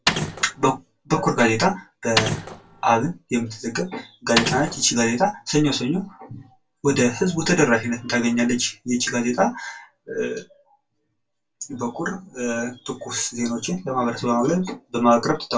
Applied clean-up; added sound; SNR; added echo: none; Mechanisms; 3 dB; reverberation time 0.2 s.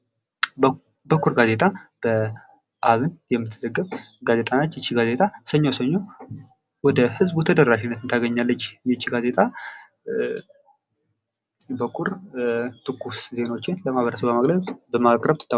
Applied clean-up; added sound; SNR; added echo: none; none; none; none.